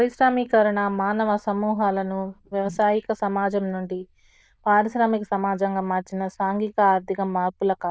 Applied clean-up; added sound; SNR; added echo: neural diffusion model UNIVERSE++.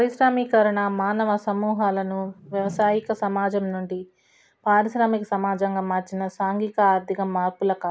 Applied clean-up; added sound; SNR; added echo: none; Whoosh, swoosh, swish; 17 dB; none.